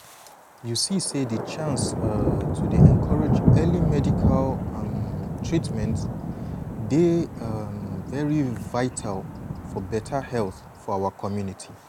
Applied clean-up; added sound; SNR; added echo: none; Thunder; -3 dB; none.